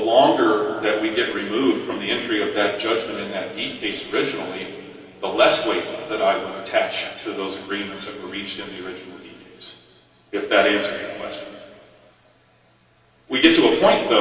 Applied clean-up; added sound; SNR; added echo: none; none; none; reverberation time 2.4 s.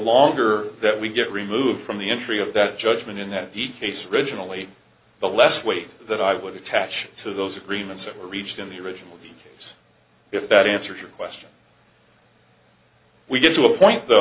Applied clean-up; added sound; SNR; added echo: none; none; none; none.